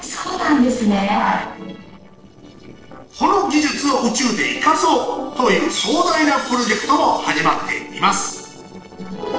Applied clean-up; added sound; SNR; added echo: neural separator model SepFormer DNS4.